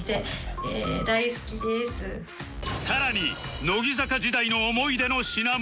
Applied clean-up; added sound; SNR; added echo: none; none; none; none.